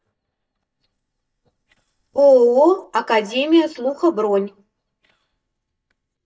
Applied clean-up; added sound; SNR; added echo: neural mask model DeepFilterNet 3.